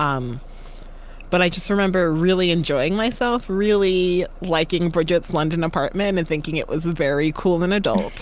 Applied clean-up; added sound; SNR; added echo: none; Bus; 16 dB; none.